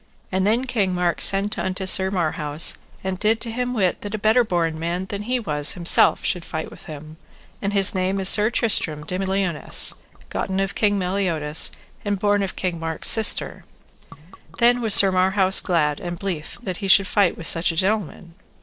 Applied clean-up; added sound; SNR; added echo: neural separator model SepFormer DNS4.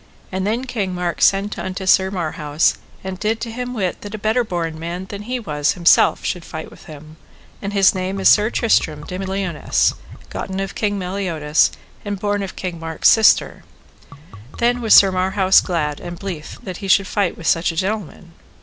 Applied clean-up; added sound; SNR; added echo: none; Liquid; 14 dB; none.